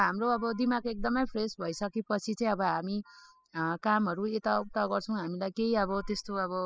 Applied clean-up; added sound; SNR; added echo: classical method spectral subtraction.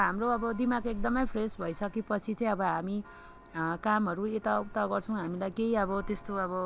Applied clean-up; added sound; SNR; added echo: none; Church bell; 12 dB; none.